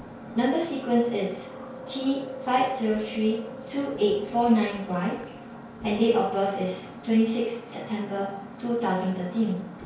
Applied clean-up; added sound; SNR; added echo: none; Chewing, mastication; 18 dB; reverberation time 0.5 s.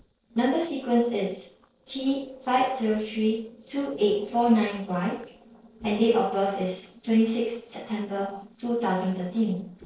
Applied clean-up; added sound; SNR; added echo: neural separator model SepFormer DNS4.